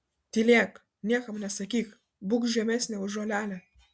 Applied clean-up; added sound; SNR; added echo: none; none; none; none.